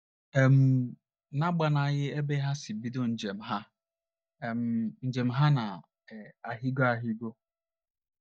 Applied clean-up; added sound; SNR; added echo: neural mask model DeepFilterNet 3.